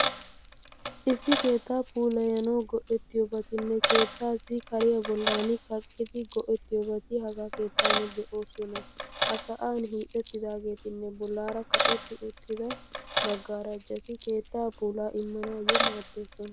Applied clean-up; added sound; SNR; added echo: none; Coin (dropping); 3 dB; none.